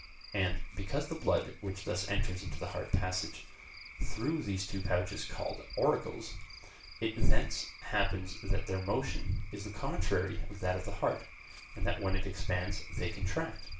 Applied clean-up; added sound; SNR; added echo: none; Cricket / Frog; 18 dB; reverberation time 0.3 s.